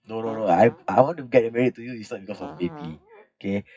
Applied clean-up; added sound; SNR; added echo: classical method WPE with log-MMSE.